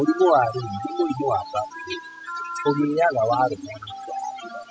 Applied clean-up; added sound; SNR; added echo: classical method spectral subtraction.